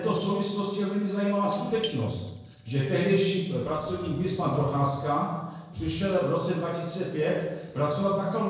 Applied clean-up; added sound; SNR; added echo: neural separator model SepFormer DNS4.